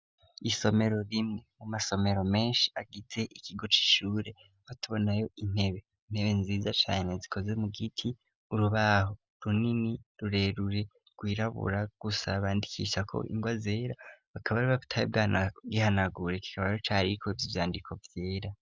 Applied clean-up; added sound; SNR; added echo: none; none; none; none.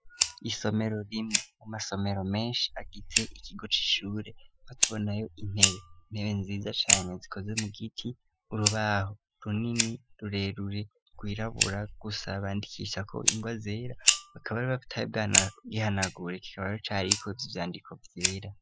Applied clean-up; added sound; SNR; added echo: classical method Wiener filter.